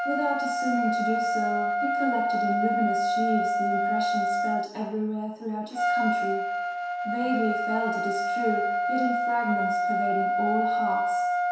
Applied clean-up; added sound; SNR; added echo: none; Trumpet; -4 dB; reverberation time 0.7 s.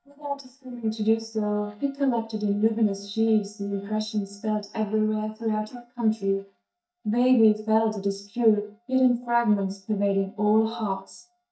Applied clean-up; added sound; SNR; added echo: neural mask model DeepFilterNet 3.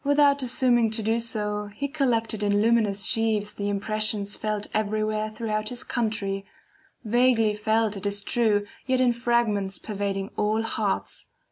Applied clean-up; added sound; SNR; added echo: none; none; none; none.